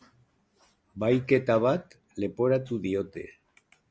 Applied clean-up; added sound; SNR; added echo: none; none; none; none.